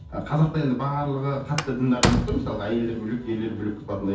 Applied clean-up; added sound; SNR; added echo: none; Slam; 2 dB; reverberation time 0.6 s.